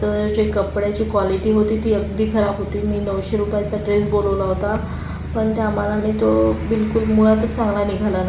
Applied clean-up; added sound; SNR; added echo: none; none; none; none.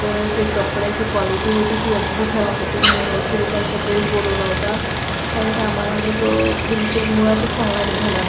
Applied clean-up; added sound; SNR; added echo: none; Stream; 2 dB; none.